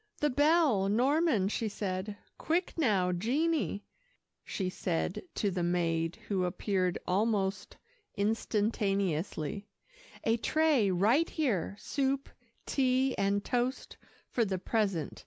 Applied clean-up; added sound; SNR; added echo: none; none; none; none.